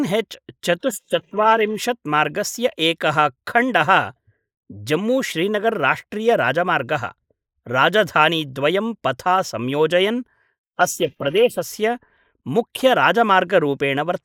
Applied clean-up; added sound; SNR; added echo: neural mask model Resemble Enhance denoiser.